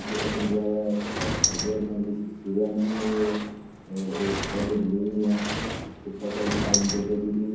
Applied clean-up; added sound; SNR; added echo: none; Sliding door; 4 dB; reverberation time 1.2 s.